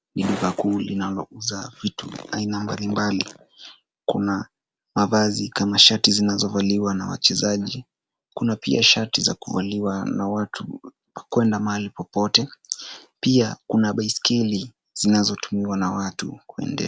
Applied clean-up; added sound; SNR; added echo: none; none; none; none.